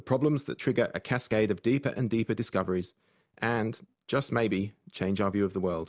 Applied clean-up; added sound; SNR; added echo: none; none; none; none.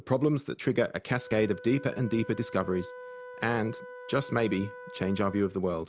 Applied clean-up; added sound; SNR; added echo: none; Wind instrument, woodwind instrument; 16 dB; none.